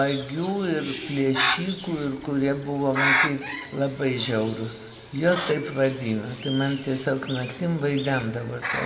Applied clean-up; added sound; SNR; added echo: none; Bird; 6 dB; reverberation time 1.2 s.